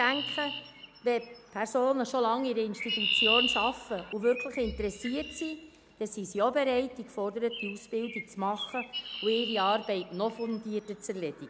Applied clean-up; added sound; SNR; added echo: none; Chirp, tweet; 6 dB; none.